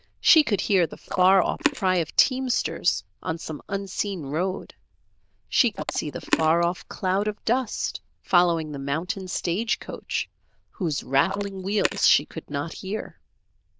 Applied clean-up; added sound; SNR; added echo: neural diffusion model UNIVERSE++.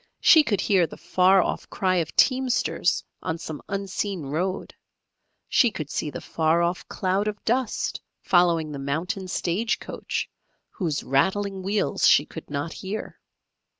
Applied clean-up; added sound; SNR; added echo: none; none; none; none.